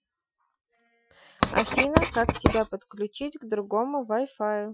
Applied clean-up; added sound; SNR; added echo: classical method Wiener filter.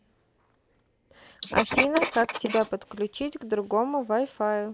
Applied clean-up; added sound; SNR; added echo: neural mask model Resemble Enhance denoiser.